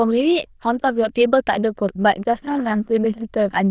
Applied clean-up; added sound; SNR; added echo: neural diffusion model UNIVERSE++.